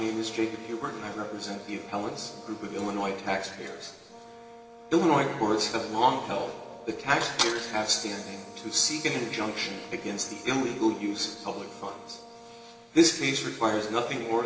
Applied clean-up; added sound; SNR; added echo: none; Brass instrument; 19 dB; reverberation time 2.1 s.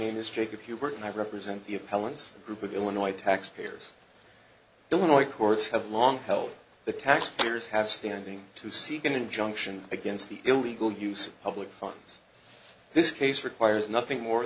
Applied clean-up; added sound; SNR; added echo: none; none; none; none.